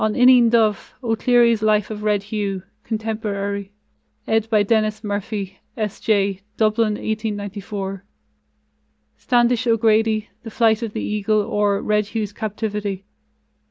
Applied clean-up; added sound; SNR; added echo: none; none; none; none.